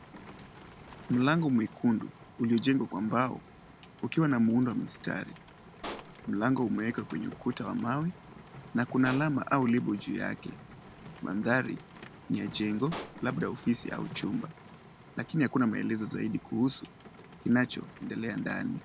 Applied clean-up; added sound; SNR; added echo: none; Rain + Explosion; 17 dB; none.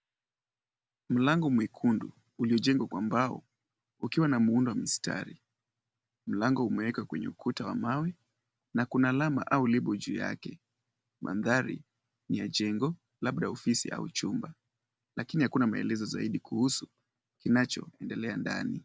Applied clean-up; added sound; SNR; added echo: none; none; none; none.